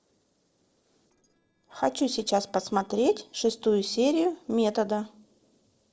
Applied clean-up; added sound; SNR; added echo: neural separator model SepFormer DNS4.